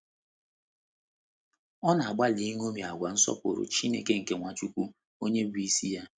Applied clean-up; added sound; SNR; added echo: none; none; none; none.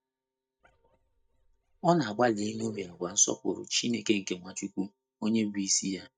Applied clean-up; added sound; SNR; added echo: neural mask model DeepFilterNet 3.